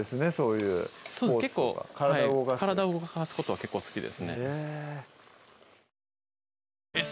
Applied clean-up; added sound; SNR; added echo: none; none; none; none.